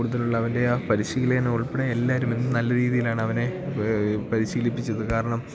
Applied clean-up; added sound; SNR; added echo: none; none; none; none.